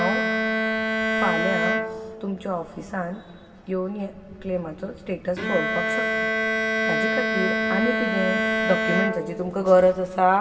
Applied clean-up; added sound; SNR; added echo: none; Bowed string instrument; 0 dB; reverberation time 2.4 s.